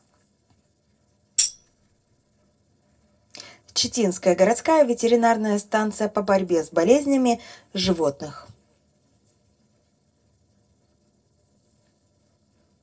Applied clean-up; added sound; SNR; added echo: neural separator model SepFormer DNS4.